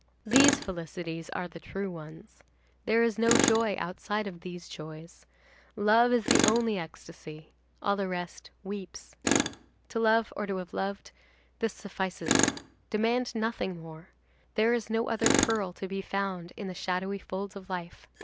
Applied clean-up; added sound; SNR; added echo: none; Tools; 3 dB; none.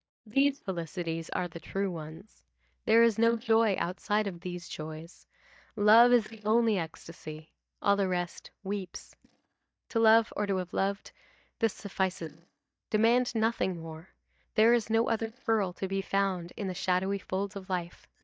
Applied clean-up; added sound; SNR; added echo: neural mask model DeepFilterNet 3.